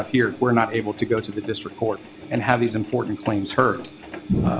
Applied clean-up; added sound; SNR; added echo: none; Engine; 16 dB; none.